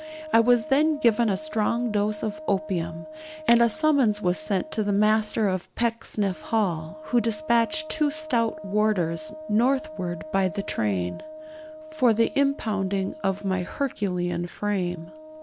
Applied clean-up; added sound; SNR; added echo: none; Wind instrument, woodwind instrument; 15 dB; none.